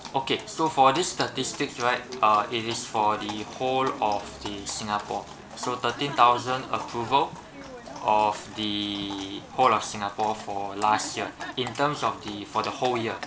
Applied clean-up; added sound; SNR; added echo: none; Livestock, farm animals, working animals; 13 dB; none.